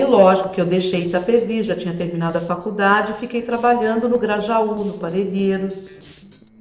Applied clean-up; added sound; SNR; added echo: neural separator model SepFormer DNS4.